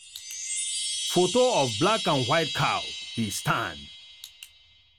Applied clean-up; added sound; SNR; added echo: none; Chime; 6 dB; none.